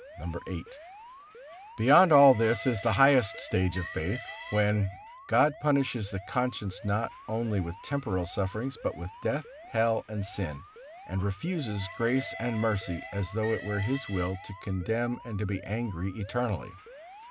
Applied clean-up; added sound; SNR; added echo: none; Alarm + Train; 16 dB; none.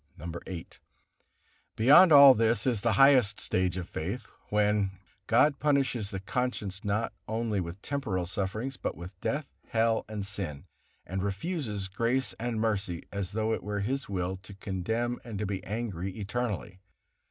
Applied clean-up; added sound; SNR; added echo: none; none; none; none.